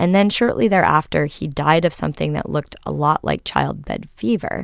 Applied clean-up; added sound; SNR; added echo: none; none; none; none.